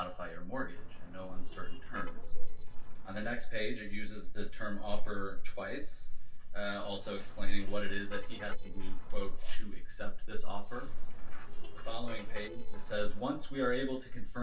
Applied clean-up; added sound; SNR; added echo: neural separator model SepFormer DNS4.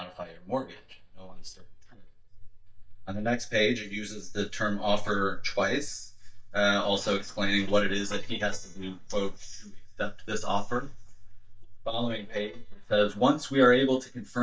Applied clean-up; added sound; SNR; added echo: neural mask model DeepFilterNet 3.